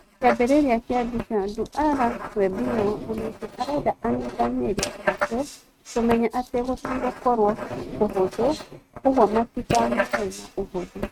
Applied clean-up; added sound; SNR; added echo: neural mask model RNNoise.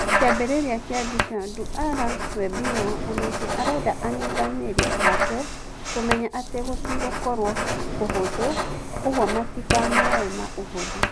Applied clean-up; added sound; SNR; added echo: none; Writing; -1 dB; none.